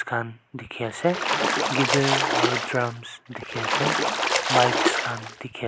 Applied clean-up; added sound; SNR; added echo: none; Splash, splatter; -3 dB; none.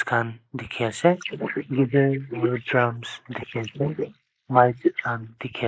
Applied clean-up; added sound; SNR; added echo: neural mask model Resemble Enhance denoiser.